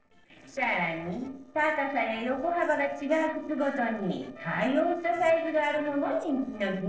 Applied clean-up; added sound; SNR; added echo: neural separator model SepFormer DNS4.